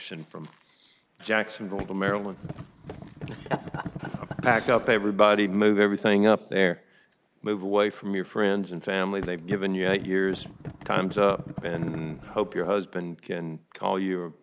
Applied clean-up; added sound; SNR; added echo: none; Thump, thud; 11 dB; none.